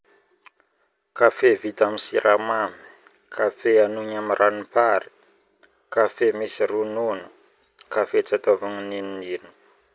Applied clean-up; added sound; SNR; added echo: none; none; none; none.